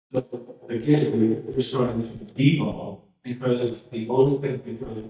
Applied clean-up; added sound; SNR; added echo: neural mask model DeepFilterNet 3.